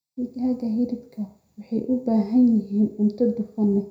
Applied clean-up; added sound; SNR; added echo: none; none; none; reverberation time 0.4 s.